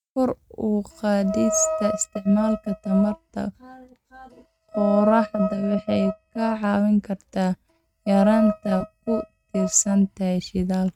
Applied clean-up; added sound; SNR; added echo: neural mask model RNNoise.